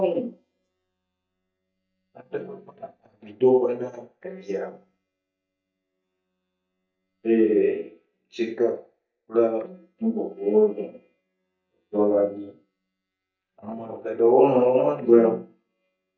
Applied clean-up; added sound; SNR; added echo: neural mask model DeepFilterNet 3.